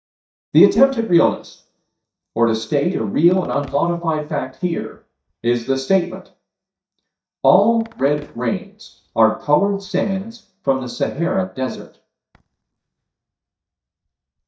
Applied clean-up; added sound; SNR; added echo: neural mask model DeepFilterNet 3.